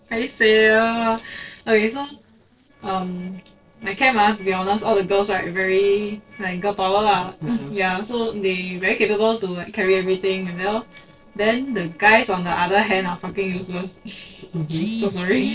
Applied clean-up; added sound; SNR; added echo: neural separator model SepFormer DNS4.